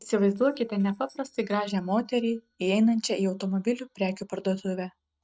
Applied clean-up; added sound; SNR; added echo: neural separator model SepFormer DNS4.